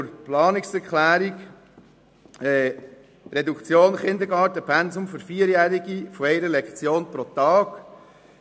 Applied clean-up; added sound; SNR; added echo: none; none; none; none.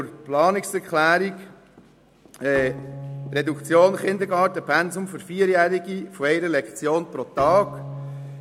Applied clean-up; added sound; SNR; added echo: none; Bowed string instrument; 16 dB; none.